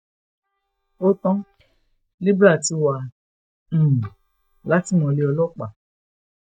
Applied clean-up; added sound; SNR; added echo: neural mask model DeepFilterNet 3.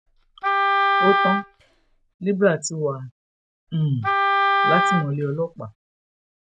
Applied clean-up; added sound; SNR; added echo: none; Wind instrument, woodwind instrument; -4 dB; none.